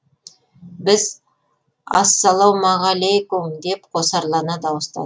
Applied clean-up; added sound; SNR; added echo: none; none; none; none.